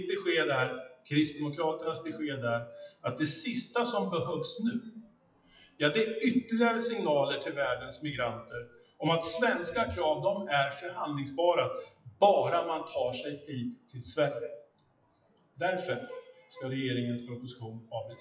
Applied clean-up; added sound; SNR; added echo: classical method WPE with log-MMSE.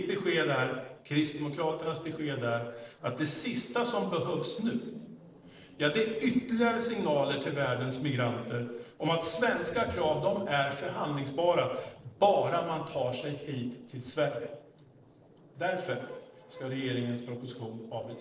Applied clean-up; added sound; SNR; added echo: neural separator model SepFormer DNS4.